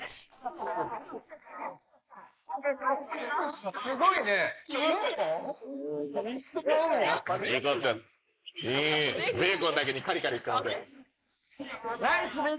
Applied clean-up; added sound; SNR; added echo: neural mask model Resemble Enhance denoiser.